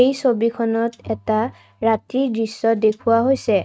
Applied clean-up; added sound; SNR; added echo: neural mask model RNNoise.